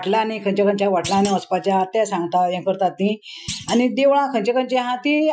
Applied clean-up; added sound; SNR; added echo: classical method Wiener filter.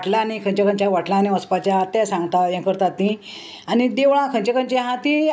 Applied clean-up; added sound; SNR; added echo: none; none; none; none.